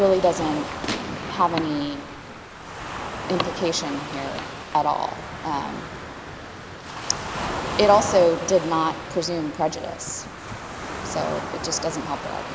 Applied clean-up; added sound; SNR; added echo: none; Gunshot, gunfire + Waves, surf; 7 dB; none.